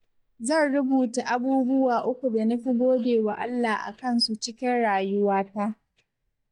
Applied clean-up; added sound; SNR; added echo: neural mask model DeepFilterNet 3.